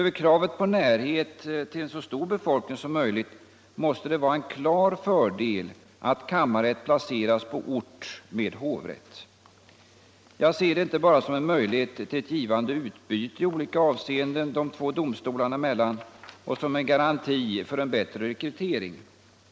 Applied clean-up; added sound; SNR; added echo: none; none; none; none.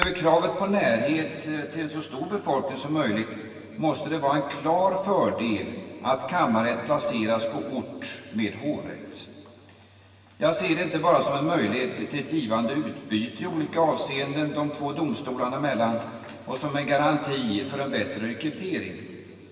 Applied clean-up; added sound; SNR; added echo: none; Tap / Glass; 10 dB; reverberation time 2.6 s.